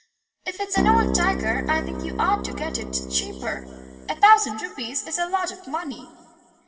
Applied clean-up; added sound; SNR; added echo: none; Keyboard (musical); 3 dB; reverberation time 2.7 s.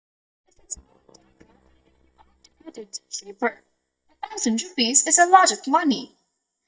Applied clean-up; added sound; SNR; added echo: neural mask model DeepFilterNet 3.